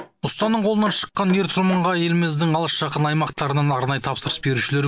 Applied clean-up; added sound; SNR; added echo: none; none; none; none.